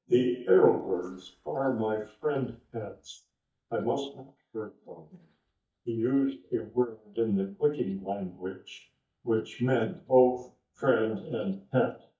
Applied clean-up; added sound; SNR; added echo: neural mask model DeepFilterNet 3.